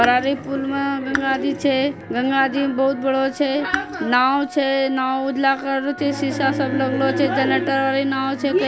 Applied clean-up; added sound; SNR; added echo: none; Bowed string instrument + Raindrop / Drip; 13 dB; none.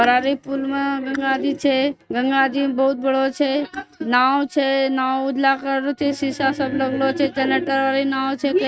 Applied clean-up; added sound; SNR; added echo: neural mask model RNNoise.